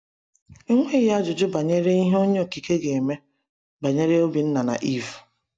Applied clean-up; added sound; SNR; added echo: none; none; none; none.